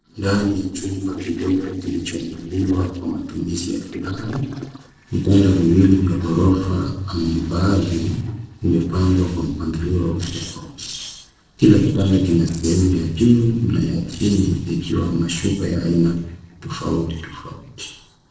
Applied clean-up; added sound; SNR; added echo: neural separator model SepFormer DNS4.